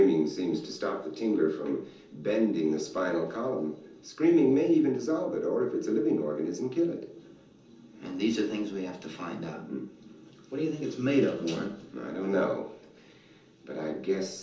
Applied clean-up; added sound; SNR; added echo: none; none; none; reverberation time 0.6 s.